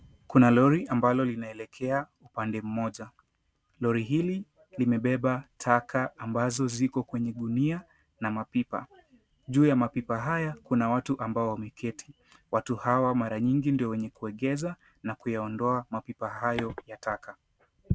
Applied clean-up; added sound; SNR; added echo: none; none; none; none.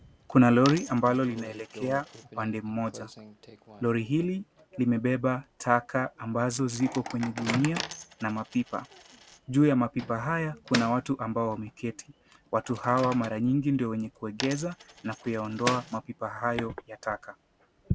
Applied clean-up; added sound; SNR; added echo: none; Microwave oven + Coin (dropping); 14 dB; none.